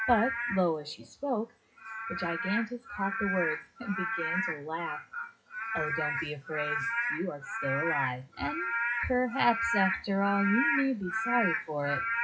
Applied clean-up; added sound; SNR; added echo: classical method WPE with log-MMSE.